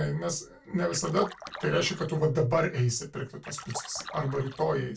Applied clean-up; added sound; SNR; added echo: none; Splash, splatter; 14 dB; reverberation time 0.2 s.